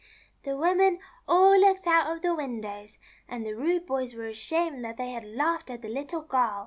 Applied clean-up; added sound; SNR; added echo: none; none; none; none.